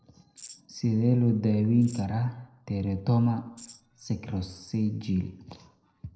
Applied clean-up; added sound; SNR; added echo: neural separator model SepFormer DNS4.